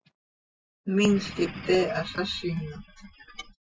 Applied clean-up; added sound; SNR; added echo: classical method Wiener filter.